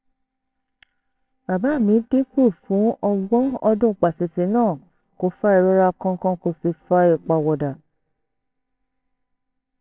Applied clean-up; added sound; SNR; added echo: neural separator model SepFormer WHAMR!.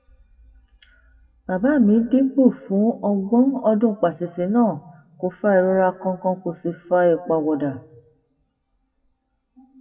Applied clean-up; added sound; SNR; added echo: classical method WPE with log-MMSE.